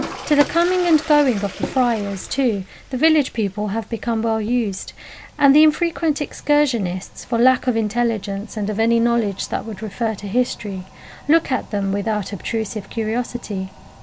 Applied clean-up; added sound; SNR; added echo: none; Toilet flush; 17 dB; none.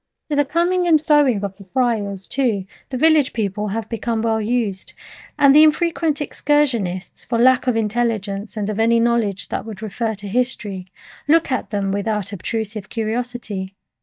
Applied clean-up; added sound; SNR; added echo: neural mask model DeepFilterNet 3.